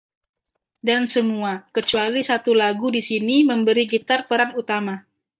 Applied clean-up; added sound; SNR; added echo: neural mask model DeepFilterNet 3.